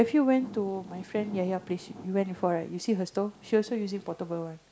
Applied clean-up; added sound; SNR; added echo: none; none; none; none.